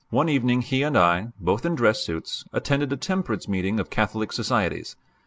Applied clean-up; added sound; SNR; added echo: none; none; none; none.